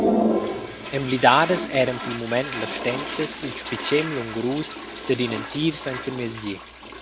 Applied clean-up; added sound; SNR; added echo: none; Toilet flush; 4 dB; none.